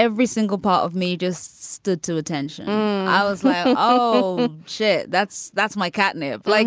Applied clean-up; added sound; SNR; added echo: none; none; none; none.